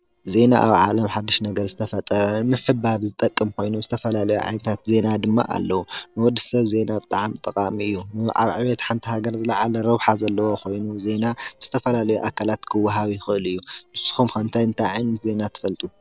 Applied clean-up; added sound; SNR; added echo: neural separator model SepFormer DNS4.